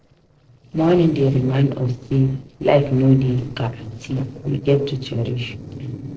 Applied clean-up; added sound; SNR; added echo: neural separator model SepFormer DNS4.